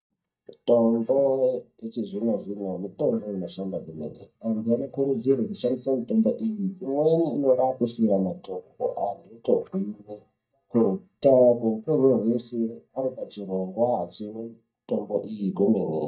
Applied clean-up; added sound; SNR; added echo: neural mask model DeepFilterNet 3.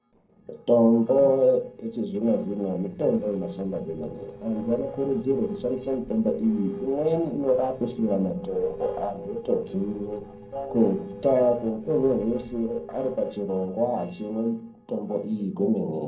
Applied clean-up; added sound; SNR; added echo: neural separator model SepFormer DNS4.